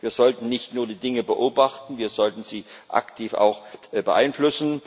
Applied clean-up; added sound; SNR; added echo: none; none; none; none.